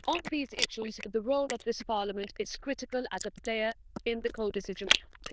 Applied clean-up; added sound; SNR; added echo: neural diffusion model UNIVERSE++.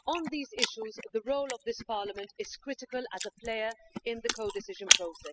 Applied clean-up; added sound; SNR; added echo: classical method spectral subtraction.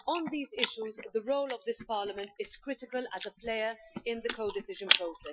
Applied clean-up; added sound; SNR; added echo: classical method Wiener filter.